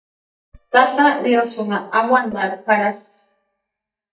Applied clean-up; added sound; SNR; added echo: neural mask model DeepFilterNet 3.